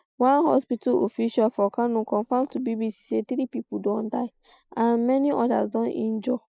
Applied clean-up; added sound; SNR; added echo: neural mask model Resemble Enhance denoiser.